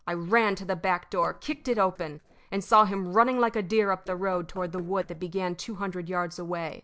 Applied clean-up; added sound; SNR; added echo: neural separator model SepFormer DNS4.